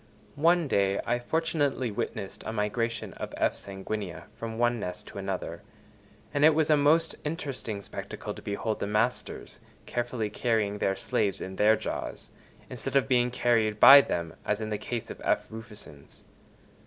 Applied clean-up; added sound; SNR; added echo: none; none; none; none.